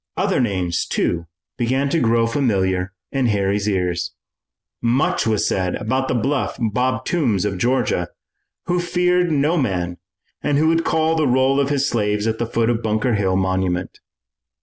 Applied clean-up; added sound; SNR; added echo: none; none; none; none.